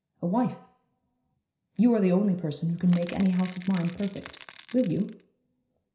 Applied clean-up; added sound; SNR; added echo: none; Crackle / Crushing; 19 dB; reverberation time 0.5 s.